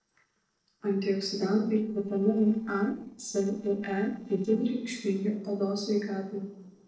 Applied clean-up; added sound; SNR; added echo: neural separator model SepFormer DNS4.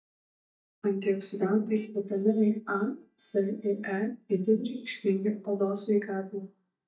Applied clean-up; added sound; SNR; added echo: neural mask model DeepFilterNet 3.